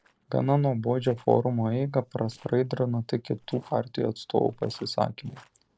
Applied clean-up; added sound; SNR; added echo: neural separator model SepFormer DNS4.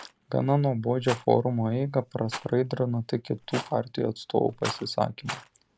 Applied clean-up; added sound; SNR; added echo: none; Rattle; 15 dB; none.